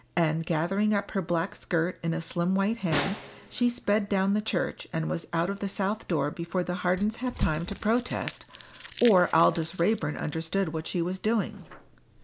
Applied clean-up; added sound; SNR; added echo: none; Crumpling, crinkling / Crushing + Snare drum; 11 dB; none.